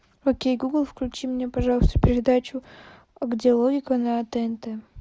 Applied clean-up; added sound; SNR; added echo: none; none; none; none.